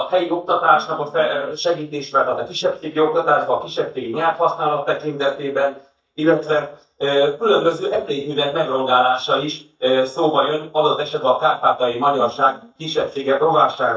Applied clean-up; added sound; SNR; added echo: neural mask model DeepFilterNet 3.